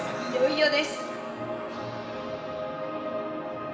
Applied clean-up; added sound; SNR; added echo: none; none; none; reverberation time 2.3 s.